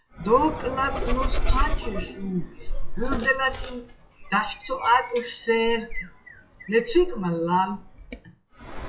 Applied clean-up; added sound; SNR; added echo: classical method WPE with log-MMSE.